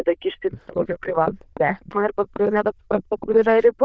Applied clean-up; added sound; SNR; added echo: neural diffusion model UNIVERSE++.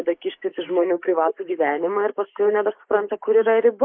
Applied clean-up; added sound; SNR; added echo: neural mask model Resemble Enhance denoiser.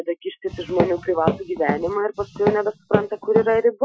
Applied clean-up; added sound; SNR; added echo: classical method Wiener filter.